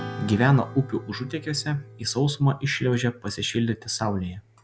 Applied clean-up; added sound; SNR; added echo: none; Acoustic guitar / Strum; 16 dB; none.